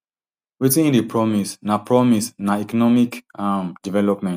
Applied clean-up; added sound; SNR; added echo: none; none; none; none.